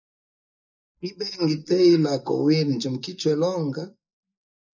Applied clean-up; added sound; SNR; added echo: neural mask model DeepFilterNet 3.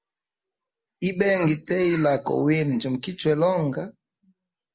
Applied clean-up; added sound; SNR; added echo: none; none; none; none.